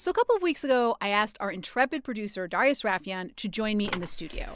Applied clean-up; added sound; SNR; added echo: none; none; none; none.